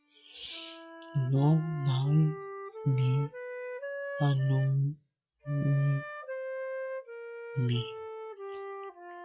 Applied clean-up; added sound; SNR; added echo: classical method log-MMSE.